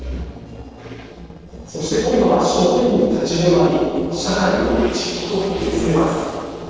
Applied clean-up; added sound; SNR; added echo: neural separator model SepFormer DNS4.